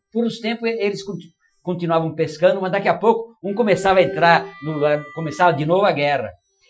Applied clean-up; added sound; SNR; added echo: classical method Wiener filter.